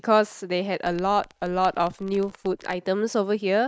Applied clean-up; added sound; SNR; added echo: neural mask model RNNoise.